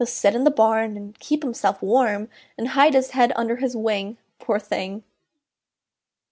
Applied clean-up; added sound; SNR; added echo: none; none; none; none.